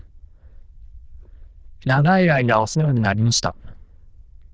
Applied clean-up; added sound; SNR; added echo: neural diffusion model UNIVERSE++.